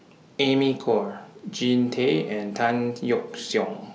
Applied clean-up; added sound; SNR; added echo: none; none; none; none.